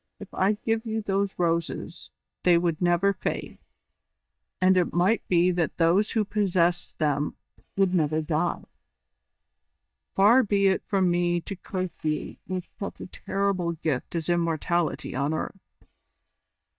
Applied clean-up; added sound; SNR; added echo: neural mask model DeepFilterNet 3.